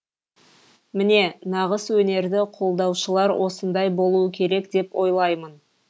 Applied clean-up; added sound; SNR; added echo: none; none; none; none.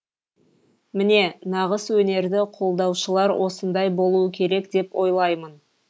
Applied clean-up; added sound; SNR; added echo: neural mask model Resemble Enhance denoiser.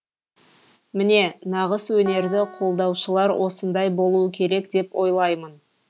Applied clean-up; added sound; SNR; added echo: none; Piano; 19 dB; none.